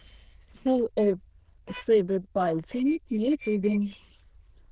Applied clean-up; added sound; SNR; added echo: neural diffusion model UNIVERSE++.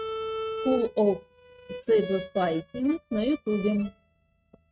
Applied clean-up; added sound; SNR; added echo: neural mask model RNNoise.